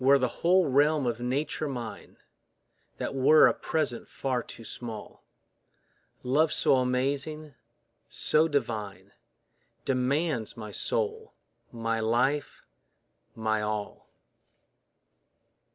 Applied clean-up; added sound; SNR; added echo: none; none; none; none.